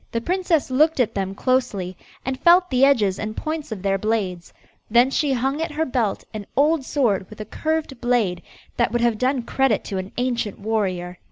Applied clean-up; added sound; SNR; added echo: none; none; none; none.